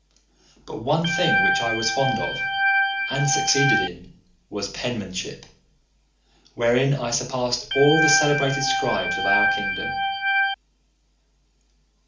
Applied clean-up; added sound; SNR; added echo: none; Organ; -3 dB; reverberation time 0.4 s.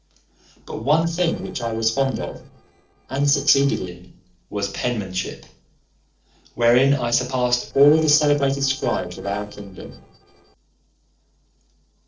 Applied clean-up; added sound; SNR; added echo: neural separator model SepFormer DNS4.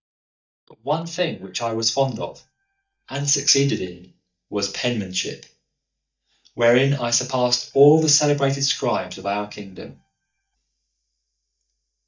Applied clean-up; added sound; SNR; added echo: neural mask model DeepFilterNet 3.